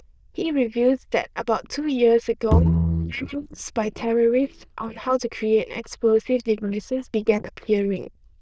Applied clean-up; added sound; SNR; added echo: neural diffusion model UNIVERSE++.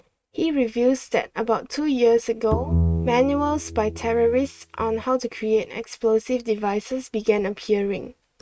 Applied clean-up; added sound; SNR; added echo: neural mask model RNNoise.